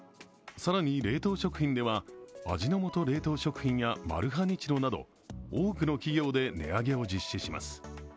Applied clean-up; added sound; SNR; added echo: none; none; none; none.